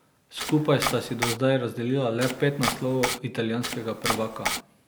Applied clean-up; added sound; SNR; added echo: none; Domestic sounds, home sounds; 4 dB; none.